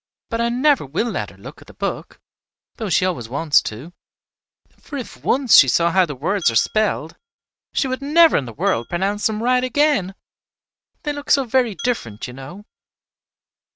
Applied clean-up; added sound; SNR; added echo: neural mask model RNNoise.